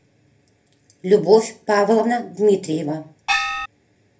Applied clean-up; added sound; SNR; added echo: none; Gong; 1 dB; reverberation time 0.3 s.